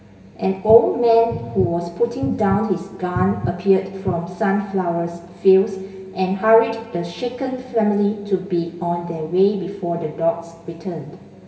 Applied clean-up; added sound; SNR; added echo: none; Bass guitar; 10 dB; reverberation time 2.5 s.